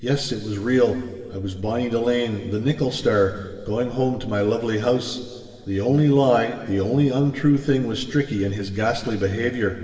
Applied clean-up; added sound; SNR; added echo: none; none; none; reverberation time 2.8 s.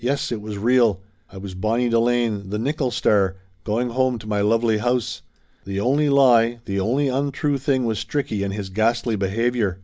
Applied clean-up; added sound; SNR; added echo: none; none; none; none.